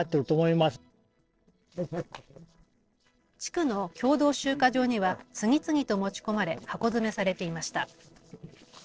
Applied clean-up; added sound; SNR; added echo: neural separator model SepFormer DNS4.